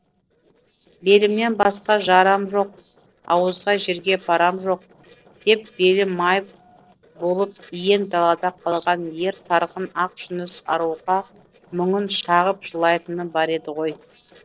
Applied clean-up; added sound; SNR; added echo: neural separator model SepFormer DNS4.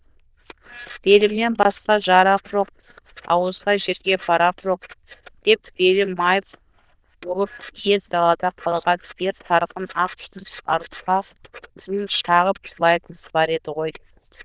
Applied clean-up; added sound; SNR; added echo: neural diffusion model UNIVERSE++.